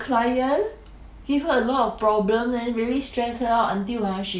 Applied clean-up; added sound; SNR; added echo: none; none; none; none.